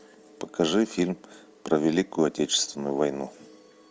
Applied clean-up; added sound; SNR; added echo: none; none; none; none.